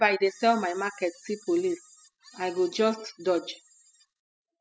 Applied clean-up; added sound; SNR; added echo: classical method spectral subtraction.